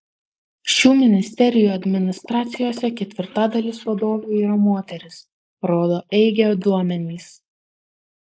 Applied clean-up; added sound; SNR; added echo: neural mask model Resemble Enhance denoiser.